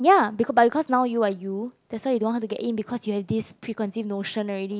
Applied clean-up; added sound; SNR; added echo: none; none; none; none.